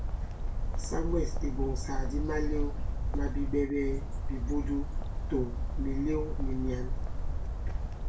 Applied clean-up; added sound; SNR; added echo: none; Bird; -4 dB; reverberation time 0.2 s.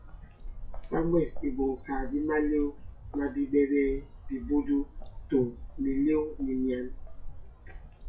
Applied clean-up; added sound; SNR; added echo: classical method WPE with log-MMSE.